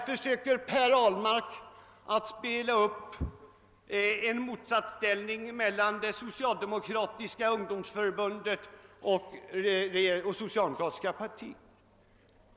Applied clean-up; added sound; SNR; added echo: none; none; none; none.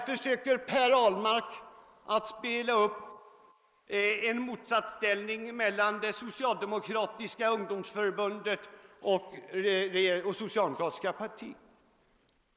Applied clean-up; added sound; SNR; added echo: neural mask model Resemble Enhance denoiser.